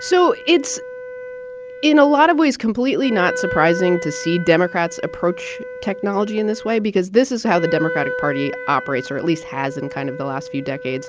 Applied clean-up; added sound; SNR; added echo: none; Wind instrument, woodwind instrument; 11 dB; none.